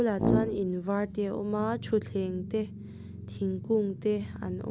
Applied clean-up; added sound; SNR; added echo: none; Brass instrument; -1 dB; none.